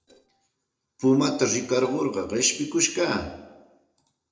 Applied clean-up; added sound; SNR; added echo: neural separator model SepFormer DNS4.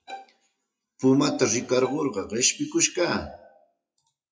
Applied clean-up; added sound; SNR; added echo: classical method WPE with log-MMSE.